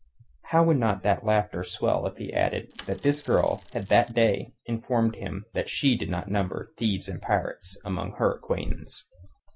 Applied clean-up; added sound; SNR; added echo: none; Mechanisms / Bicycle; 16 dB; none.